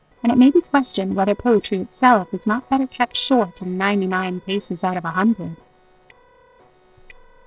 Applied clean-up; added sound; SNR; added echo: neural separator model SepFormer DNS4.